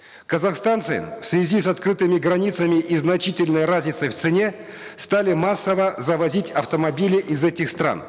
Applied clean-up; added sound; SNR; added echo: none; none; none; none.